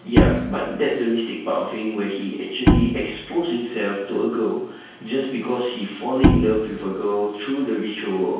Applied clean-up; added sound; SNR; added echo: none; Bowed string instrument; -2 dB; reverberation time 0.6 s.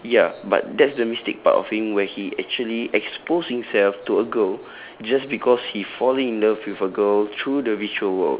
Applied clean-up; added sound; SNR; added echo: none; none; none; none.